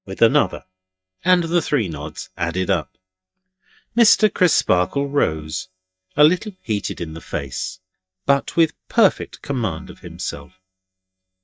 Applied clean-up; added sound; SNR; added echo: neural mask model DeepFilterNet 3.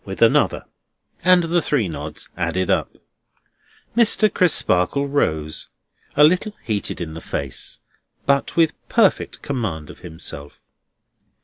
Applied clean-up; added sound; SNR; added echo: none; none; none; none.